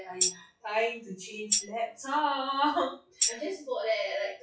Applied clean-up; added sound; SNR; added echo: classical method WPE with log-MMSE.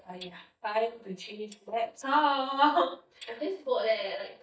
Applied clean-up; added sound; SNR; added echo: neural mask model DeepFilterNet 3.